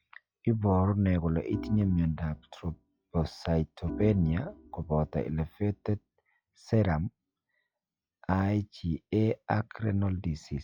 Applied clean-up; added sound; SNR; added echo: classical method log-MMSE.